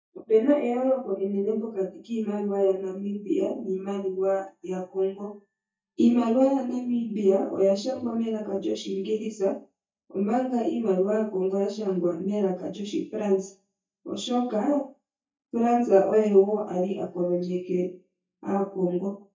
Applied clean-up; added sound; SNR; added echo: neural mask model DeepFilterNet 3.